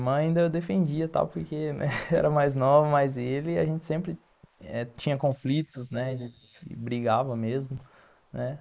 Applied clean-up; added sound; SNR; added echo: neural mask model Resemble Enhance denoiser.